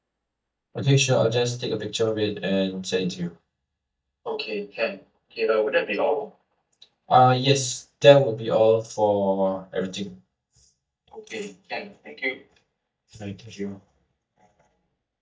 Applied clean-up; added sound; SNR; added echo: neural mask model DeepFilterNet 3.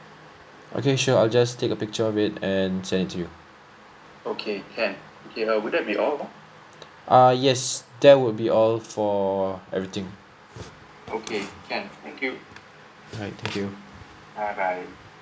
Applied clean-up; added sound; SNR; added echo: none; none; none; none.